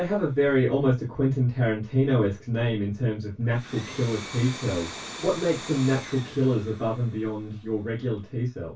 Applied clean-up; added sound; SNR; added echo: none; Domestic sounds, home sounds; 17 dB; reverberation time 0.2 s.